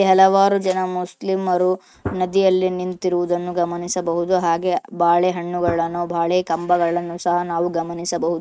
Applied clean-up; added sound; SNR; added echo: neural mask model RNNoise.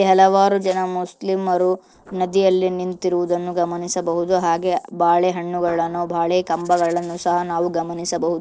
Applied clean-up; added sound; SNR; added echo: neural separator model SepFormer DNS4.